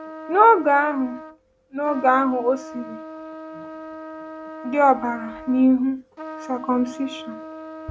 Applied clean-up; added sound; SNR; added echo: none; Trumpet; 14 dB; none.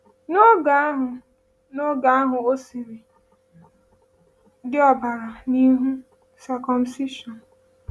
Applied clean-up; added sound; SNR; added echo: none; none; none; none.